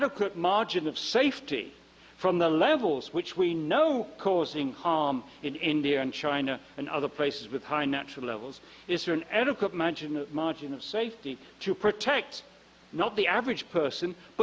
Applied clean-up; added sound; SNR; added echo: none; none; none; none.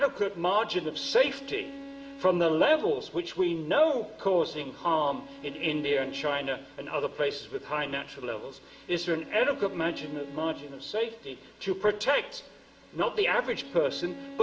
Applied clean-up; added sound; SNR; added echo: none; Bowed string instrument; 19 dB; reverberation time 1.4 s.